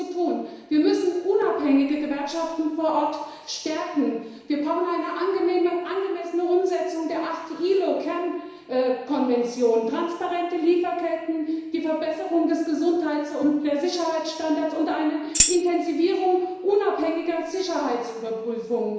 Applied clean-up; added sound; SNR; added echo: none; Tambourine; -2 dB; reverberation time 1.0 s.